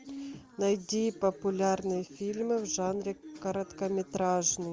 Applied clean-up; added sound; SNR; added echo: none; none; none; none.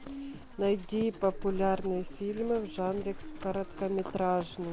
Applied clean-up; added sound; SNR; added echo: none; Livestock, farm animals, working animals; 11 dB; none.